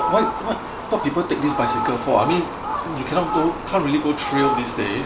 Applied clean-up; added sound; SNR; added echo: none; Fowl; 4 dB; none.